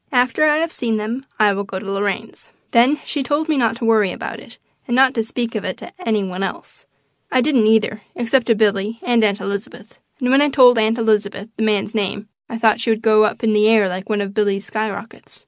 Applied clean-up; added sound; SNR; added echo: none; none; none; none.